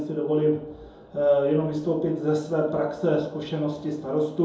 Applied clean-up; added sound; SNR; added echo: none; none; none; reverberation time 2.6 s.